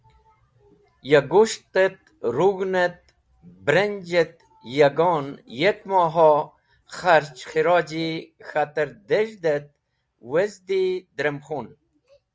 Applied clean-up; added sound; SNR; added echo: none; none; none; none.